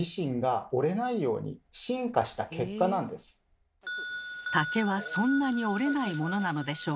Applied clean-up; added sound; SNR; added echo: none; none; none; none.